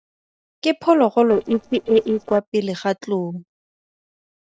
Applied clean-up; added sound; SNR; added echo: neural separator model SepFormer DNS4.